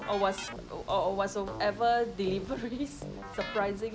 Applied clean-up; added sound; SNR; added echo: none; Keyboard (musical); 12 dB; none.